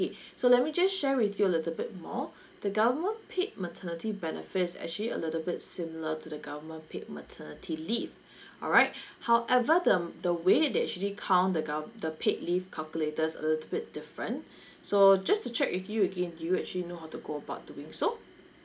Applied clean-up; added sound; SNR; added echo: none; none; none; none.